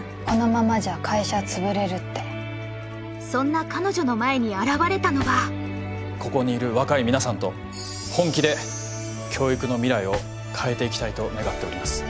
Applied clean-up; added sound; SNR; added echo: none; Drawer open or close; 20 dB; none.